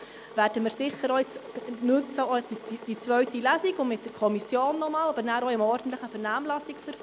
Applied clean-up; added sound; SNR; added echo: none; Boiling / Water; 17 dB; none.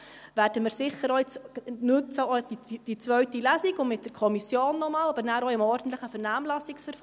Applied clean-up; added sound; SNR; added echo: none; none; none; none.